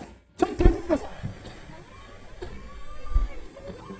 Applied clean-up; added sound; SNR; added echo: neural mask model DeepFilterNet 3.